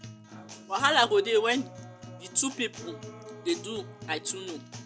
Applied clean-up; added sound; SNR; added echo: none; Acoustic guitar; 14 dB; none.